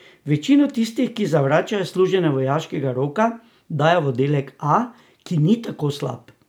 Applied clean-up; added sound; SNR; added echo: none; none; none; none.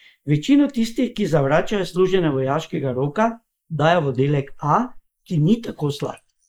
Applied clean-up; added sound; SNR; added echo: neural mask model Resemble Enhance denoiser.